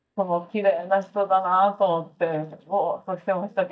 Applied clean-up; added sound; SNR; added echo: neural mask model DeepFilterNet 3.